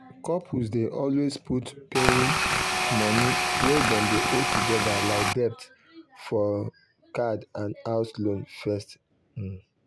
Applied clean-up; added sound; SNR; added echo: none; Tools; -4 dB; none.